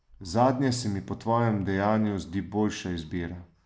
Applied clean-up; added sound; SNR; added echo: none; none; none; none.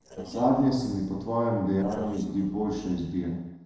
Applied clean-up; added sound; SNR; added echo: neural separator model SepFormer DNS4.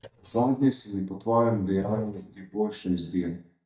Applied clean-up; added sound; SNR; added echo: neural mask model DeepFilterNet 3.